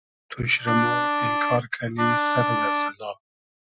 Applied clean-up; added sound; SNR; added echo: classical method Wiener filter.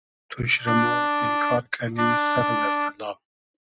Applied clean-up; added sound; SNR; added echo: neural mask model RNNoise.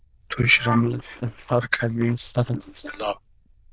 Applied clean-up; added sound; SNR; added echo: neural diffusion model UNIVERSE++.